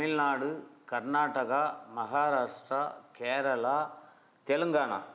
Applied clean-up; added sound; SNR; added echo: none; none; none; none.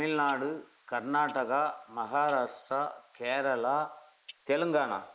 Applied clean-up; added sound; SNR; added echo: neural mask model Resemble Enhance denoiser.